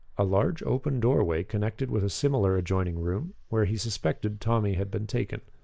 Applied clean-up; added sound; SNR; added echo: neural mask model Resemble Enhance denoiser.